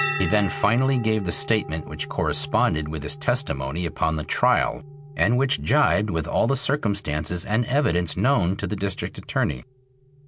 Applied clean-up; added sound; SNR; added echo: none; Bell; 13 dB; none.